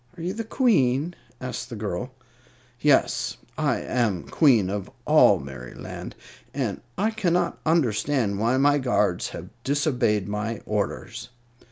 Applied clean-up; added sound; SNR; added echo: none; none; none; none.